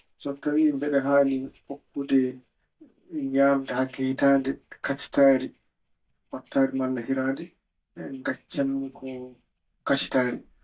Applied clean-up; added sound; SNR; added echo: neural mask model DeepFilterNet 3.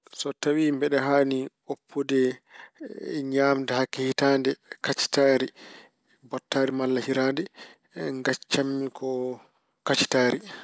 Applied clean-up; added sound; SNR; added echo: none; none; none; none.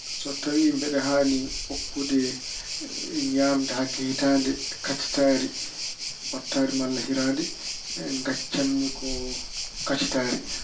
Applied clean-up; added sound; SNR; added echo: none; Waves, surf; 6 dB; reverberation time 0.2 s.